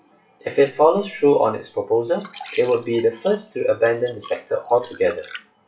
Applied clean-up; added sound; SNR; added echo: classical method WPE with log-MMSE.